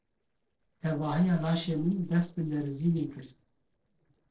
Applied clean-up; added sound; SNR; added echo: neural separator model SepFormer DNS4.